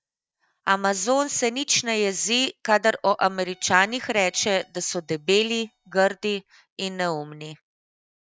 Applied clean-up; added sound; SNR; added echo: neural mask model DeepFilterNet 3.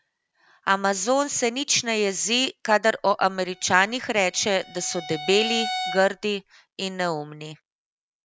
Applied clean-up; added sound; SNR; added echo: none; Bowed string instrument; 10 dB; none.